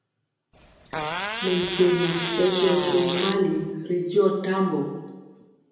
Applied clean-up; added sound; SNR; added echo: none; Fart; 6 dB; reverberation time 1.0 s.